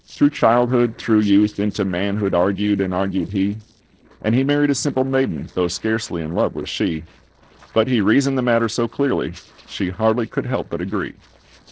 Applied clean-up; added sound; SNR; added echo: neural separator model SepFormer DNS4.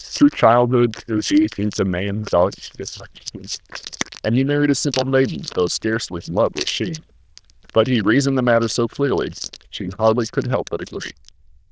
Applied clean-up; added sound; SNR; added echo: neural diffusion model UNIVERSE++.